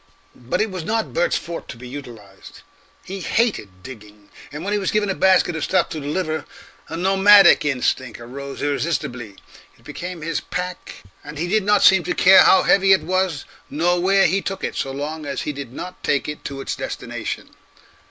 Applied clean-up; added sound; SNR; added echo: none; none; none; none.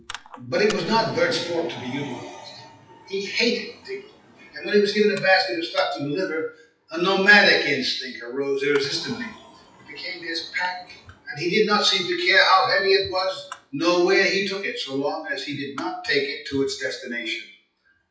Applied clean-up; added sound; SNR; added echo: classical method WPE with log-MMSE.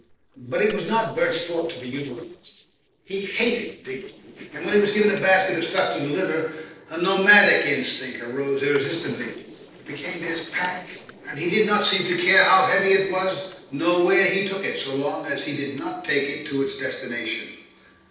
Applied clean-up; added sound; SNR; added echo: neural separator model SepFormer DNS4.